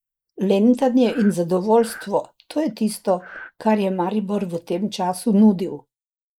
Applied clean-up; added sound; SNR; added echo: neural mask model Resemble Enhance denoiser.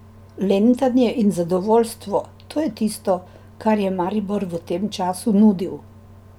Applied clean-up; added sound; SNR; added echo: none; none; none; none.